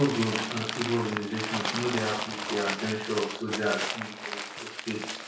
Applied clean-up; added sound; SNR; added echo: none; Crumpling, crinkling; 3 dB; reverberation time 0.6 s.